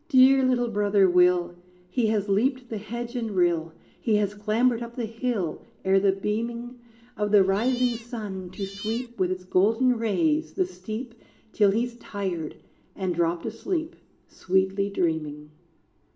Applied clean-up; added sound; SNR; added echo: none; Cat; 15 dB; reverberation time 0.7 s.